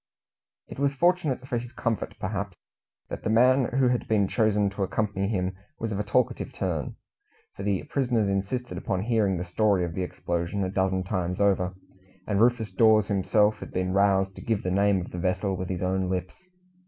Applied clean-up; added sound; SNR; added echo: none; none; none; none.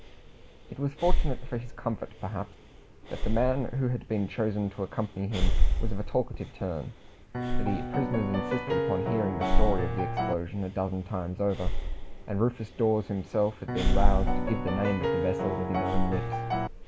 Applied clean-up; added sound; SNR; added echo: none; Piano + Breathing; -4 dB; none.